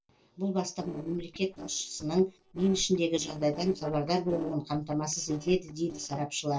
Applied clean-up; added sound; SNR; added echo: neural separator model SepFormer DNS4.